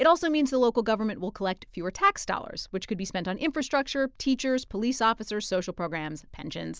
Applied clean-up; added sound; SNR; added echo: none; none; none; none.